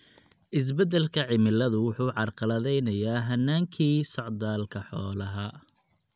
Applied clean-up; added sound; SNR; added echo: none; none; none; none.